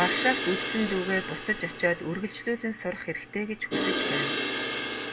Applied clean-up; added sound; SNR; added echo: none; Crash cymbal; 2 dB; none.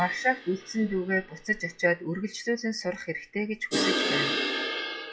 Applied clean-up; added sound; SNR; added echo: classical method log-MMSE.